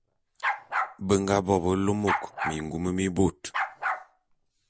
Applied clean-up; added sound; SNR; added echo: none; Bark; 6 dB; none.